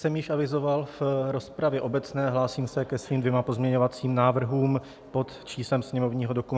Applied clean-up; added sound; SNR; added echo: none; none; none; none.